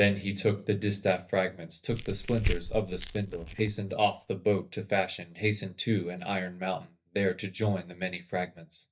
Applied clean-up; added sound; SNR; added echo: neural mask model DeepFilterNet 3.